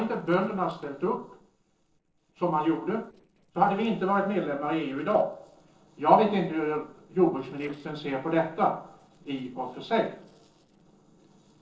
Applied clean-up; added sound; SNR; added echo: neural separator model SepFormer DNS4.